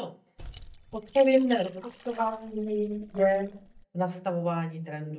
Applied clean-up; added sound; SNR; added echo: neural mask model DeepFilterNet 3.